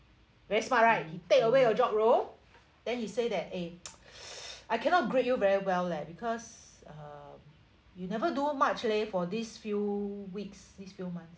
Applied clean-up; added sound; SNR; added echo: none; none; none; none.